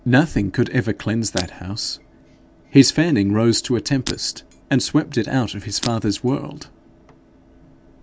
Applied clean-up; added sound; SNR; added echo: none; Shatter; 16 dB; none.